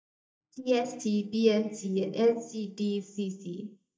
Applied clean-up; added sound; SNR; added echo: neural mask model DeepFilterNet 3.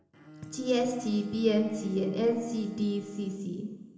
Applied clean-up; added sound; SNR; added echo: none; Bowed string instrument; 15 dB; reverberation time 1.4 s.